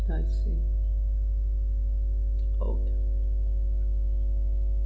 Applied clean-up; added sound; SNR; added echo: none; none; none; none.